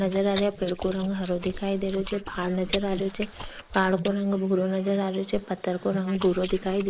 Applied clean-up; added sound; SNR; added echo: neural mask model Resemble Enhance denoiser.